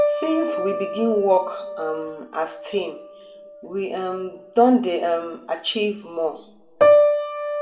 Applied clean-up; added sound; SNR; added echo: none; Piano; 1 dB; reverberation time 0.6 s.